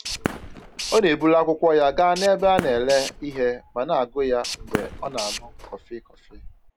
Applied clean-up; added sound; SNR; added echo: none; Tools + Fireworks; 11 dB; none.